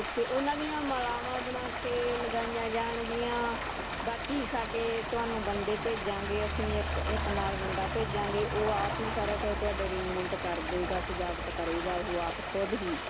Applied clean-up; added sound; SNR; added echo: none; Aircraft + Stream; 2 dB; none.